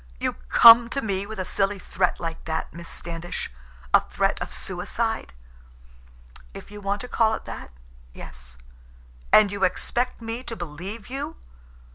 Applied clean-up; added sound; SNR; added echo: none; none; none; none.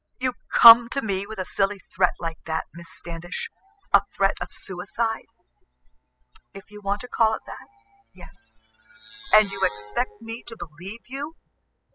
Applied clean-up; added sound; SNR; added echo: classical method spectral subtraction.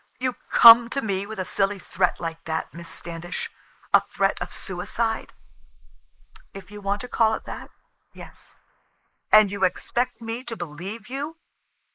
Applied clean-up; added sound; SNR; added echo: neural mask model Resemble Enhance denoiser.